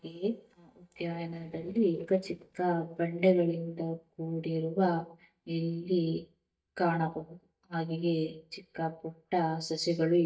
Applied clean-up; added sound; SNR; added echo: neural mask model DeepFilterNet 3.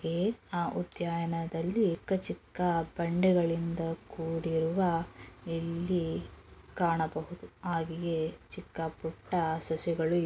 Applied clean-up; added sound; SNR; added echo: none; none; none; none.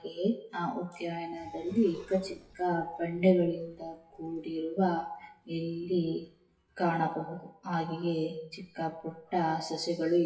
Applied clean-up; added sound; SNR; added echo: classical method WPE with log-MMSE.